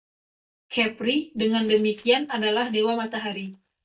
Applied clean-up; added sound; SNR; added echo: neural mask model DeepFilterNet 3.